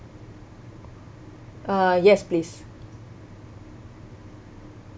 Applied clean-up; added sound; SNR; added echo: none; none; none; none.